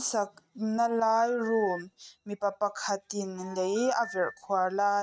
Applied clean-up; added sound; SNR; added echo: neural mask model RNNoise.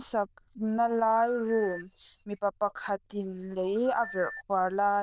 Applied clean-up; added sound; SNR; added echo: neural diffusion model UNIVERSE++.